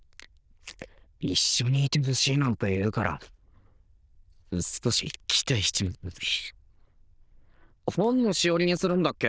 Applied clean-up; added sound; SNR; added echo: neural diffusion model UNIVERSE++.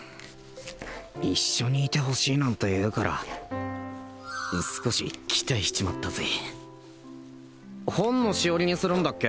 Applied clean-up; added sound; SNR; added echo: none; Domestic sounds, home sounds; 19 dB; none.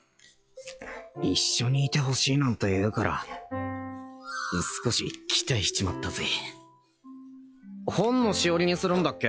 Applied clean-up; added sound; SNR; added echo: classical method log-MMSE.